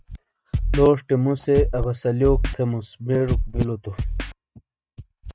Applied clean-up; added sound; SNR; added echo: neural mask model RNNoise.